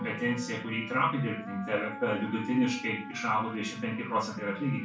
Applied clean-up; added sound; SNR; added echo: none; Wind instrument, woodwind instrument; 12 dB; reverberation time 0.3 s.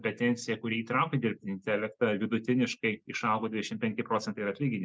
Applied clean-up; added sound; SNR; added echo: none; none; none; none.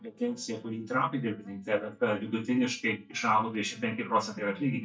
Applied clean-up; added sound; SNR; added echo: neural mask model DeepFilterNet 3.